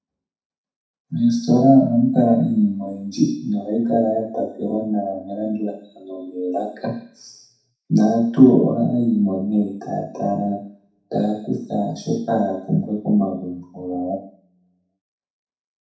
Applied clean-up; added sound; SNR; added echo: none; none; none; reverberation time 0.6 s.